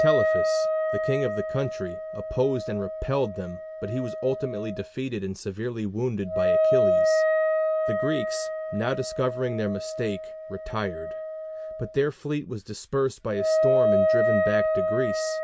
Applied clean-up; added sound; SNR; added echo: none; Wind instrument, woodwind instrument; -3 dB; none.